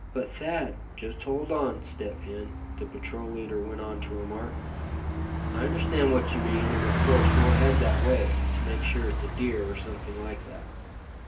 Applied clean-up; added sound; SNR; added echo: none; Bus; -3 dB; reverberation time 0.3 s.